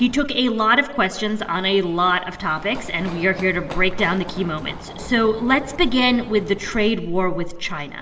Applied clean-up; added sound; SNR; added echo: none; Run; 17 dB; reverberation time 1.6 s.